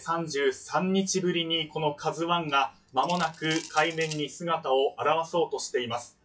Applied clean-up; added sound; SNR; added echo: classical method WPE with log-MMSE.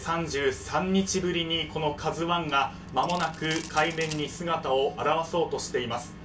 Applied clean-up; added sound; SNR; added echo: none; Coin (dropping) / Glass; 14 dB; reverberation time 0.2 s.